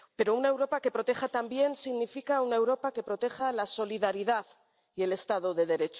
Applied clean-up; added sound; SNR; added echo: none; none; none; none.